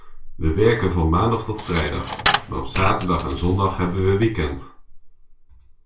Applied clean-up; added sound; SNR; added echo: none; Coin (dropping); 6 dB; reverberation time 0.2 s.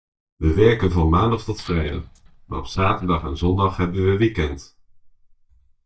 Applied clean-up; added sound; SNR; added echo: neural mask model DeepFilterNet 3.